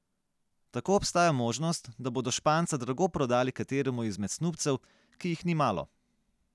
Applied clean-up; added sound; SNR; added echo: none; none; none; none.